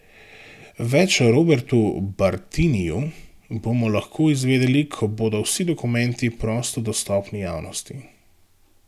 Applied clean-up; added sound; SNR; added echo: none; none; none; none.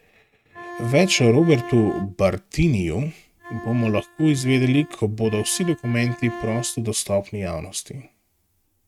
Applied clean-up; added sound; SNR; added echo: neural mask model RNNoise.